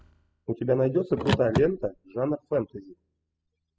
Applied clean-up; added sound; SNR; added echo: classical method spectral subtraction.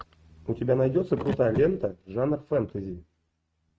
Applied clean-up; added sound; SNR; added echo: neural mask model RNNoise.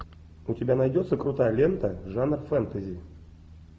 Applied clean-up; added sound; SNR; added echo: none; none; none; none.